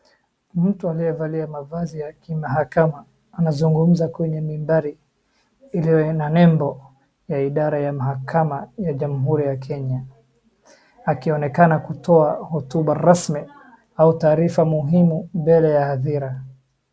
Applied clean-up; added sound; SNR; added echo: none; none; none; none.